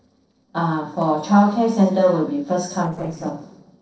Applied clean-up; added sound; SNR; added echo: neural separator model SepFormer DNS4.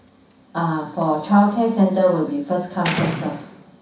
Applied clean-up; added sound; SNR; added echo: none; Slam; 11 dB; reverberation time 0.6 s.